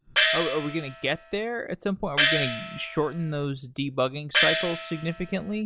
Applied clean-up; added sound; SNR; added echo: none; Gong; -1 dB; none.